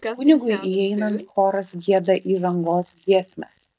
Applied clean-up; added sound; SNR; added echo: neural mask model DeepFilterNet 3.